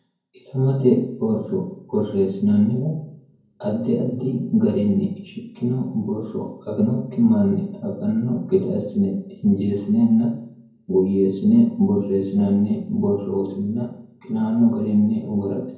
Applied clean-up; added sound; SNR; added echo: none; none; none; reverberation time 0.9 s.